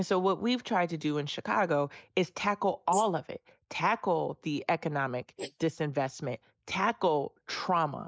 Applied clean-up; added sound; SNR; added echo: neural mask model Resemble Enhance denoiser.